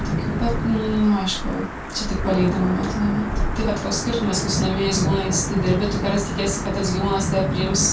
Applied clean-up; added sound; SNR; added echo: none; Thunder / Wind / Rain; 2 dB; reverberation time 0.2 s.